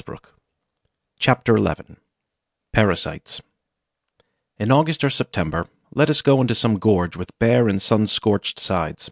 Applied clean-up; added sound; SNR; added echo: none; none; none; none.